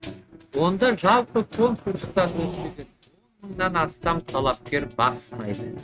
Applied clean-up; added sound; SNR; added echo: neural mask model RNNoise.